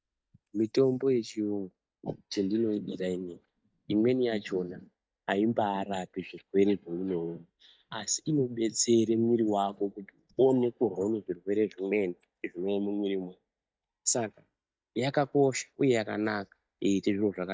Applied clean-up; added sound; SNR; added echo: neural mask model DeepFilterNet 3.